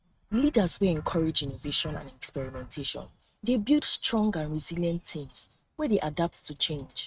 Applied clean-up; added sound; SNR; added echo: neural mask model RNNoise.